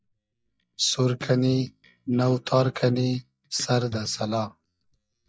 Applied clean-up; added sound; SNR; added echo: neural mask model DeepFilterNet 3.